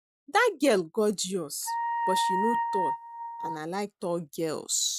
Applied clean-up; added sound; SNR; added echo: neural mask model RNNoise.